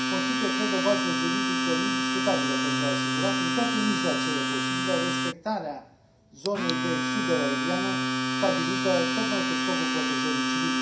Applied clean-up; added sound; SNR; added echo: none; Domestic sounds, home sounds; -4 dB; reverberation time 0.5 s.